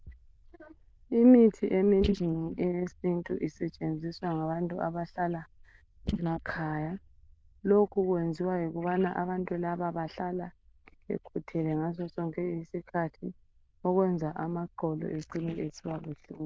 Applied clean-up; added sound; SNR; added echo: neural diffusion model UNIVERSE++.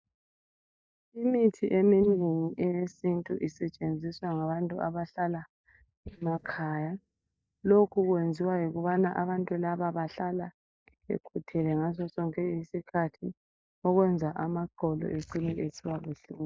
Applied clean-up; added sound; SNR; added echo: neural mask model DeepFilterNet 3.